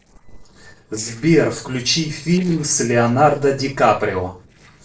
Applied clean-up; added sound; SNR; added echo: neural separator model SepFormer DNS4.